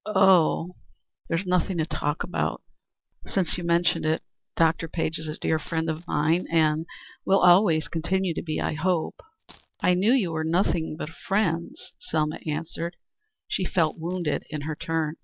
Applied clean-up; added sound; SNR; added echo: none; Coin (dropping); 20 dB; none.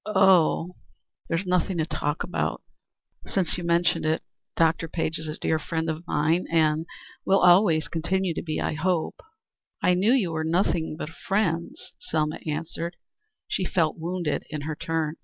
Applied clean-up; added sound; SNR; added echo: none; none; none; none.